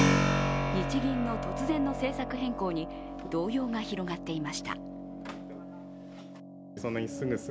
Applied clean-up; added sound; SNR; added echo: none; Keyboard (musical); -1 dB; none.